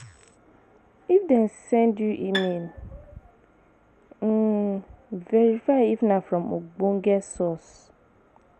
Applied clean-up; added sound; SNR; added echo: none; Bowed string instrument; 11 dB; none.